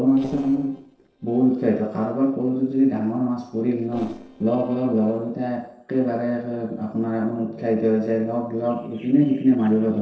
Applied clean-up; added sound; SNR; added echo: neural separator model SepFormer DNS4.